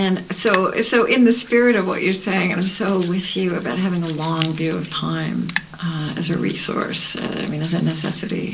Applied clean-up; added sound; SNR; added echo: none; Hands; 16 dB; reverberation time 0.2 s.